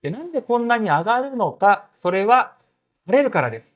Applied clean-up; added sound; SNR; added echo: neural mask model DeepFilterNet 3.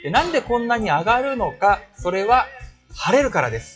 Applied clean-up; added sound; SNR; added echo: classical method WPE with log-MMSE.